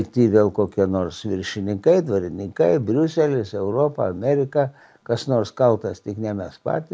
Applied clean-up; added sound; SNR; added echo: none; none; none; none.